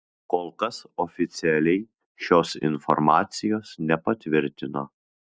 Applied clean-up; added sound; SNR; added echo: none; none; none; none.